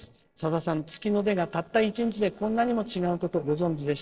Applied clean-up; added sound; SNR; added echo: neural separator model SepFormer DNS4.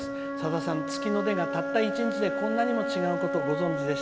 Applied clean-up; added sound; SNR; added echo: none; Wind instrument, woodwind instrument; 1 dB; none.